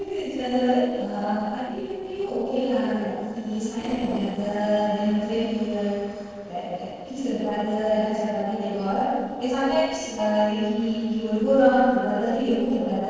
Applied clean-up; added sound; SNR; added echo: neural separator model SepFormer DNS4.